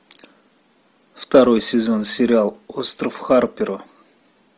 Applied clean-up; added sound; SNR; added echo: none; none; none; none.